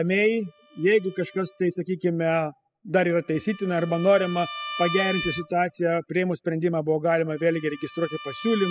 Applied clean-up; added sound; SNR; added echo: classical method spectral subtraction.